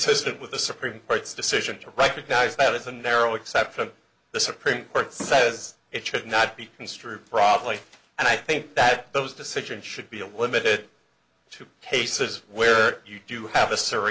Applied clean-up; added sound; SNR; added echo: none; none; none; none.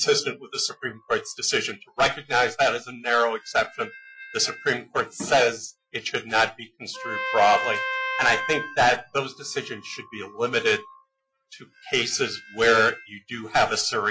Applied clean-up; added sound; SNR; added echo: classical method Wiener filter.